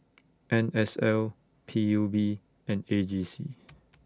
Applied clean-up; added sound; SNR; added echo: none; none; none; none.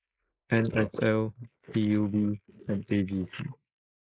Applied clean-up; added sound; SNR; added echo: neural mask model Resemble Enhance denoiser.